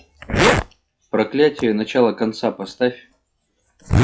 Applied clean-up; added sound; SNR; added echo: classical method log-MMSE.